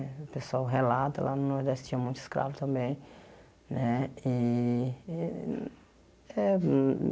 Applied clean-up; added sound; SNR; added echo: none; none; none; none.